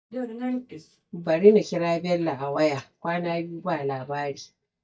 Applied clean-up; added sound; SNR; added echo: neural mask model DeepFilterNet 3.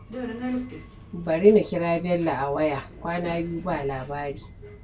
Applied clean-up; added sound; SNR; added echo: none; Subway, metro, underground; 12 dB; reverberation time 0.2 s.